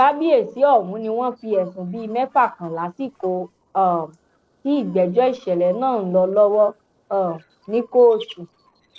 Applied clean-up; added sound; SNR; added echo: neural separator model SepFormer DNS4.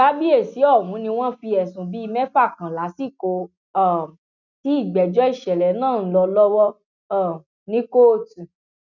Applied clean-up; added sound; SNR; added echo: none; none; none; none.